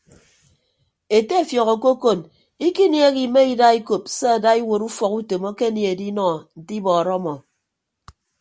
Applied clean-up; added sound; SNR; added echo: none; none; none; none.